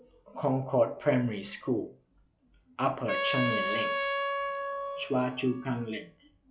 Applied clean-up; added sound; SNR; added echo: classical method log-MMSE.